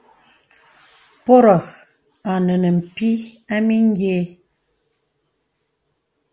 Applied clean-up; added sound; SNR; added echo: none; none; none; none.